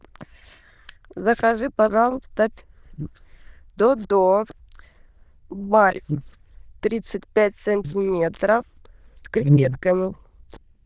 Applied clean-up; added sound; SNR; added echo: neural diffusion model UNIVERSE++.